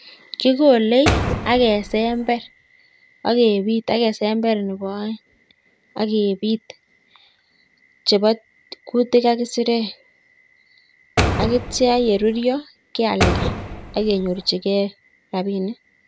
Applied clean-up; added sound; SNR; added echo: none; Door; 4 dB; none.